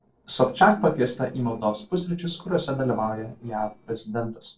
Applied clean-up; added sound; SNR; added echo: neural separator model SepFormer DNS4.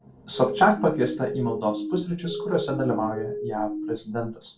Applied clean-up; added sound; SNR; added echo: none; Siren; 6 dB; reverberation time 0.2 s.